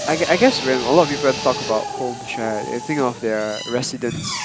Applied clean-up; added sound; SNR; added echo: none; Drill; 8 dB; none.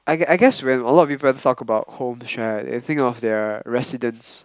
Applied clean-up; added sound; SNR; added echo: none; none; none; none.